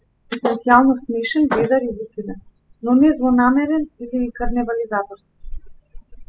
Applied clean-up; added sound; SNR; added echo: classical method spectral subtraction.